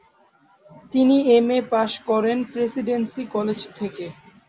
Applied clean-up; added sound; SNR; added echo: none; none; none; none.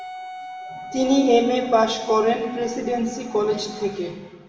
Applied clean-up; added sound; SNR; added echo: none; Wind instrument, woodwind instrument; 15 dB; reverberation time 1.1 s.